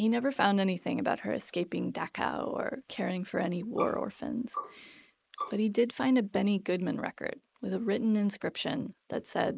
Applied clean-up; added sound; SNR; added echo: neural mask model Resemble Enhance denoiser.